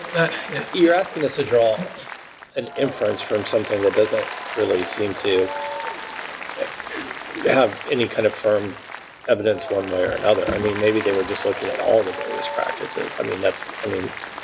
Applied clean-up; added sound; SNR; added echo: none; Applause; 10 dB; none.